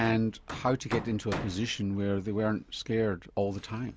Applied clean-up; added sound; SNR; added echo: none; Hammer; 13 dB; none.